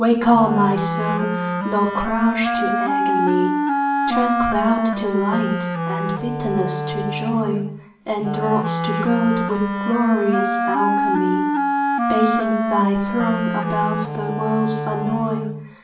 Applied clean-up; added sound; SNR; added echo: none; Wind instrument, woodwind instrument; 0 dB; reverberation time 0.7 s.